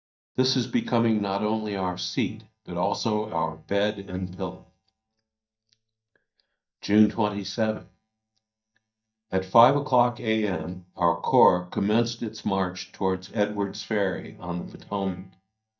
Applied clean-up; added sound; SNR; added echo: neural mask model DeepFilterNet 3.